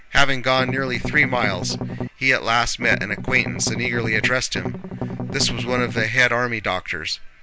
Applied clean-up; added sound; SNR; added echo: none; Strum; 6 dB; none.